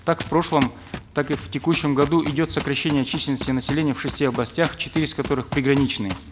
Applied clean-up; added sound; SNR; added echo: none; Run; 11 dB; none.